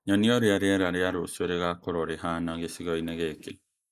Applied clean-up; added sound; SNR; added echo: neural mask model Resemble Enhance denoiser.